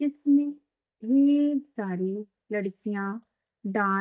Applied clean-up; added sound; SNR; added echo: neural mask model DeepFilterNet 3.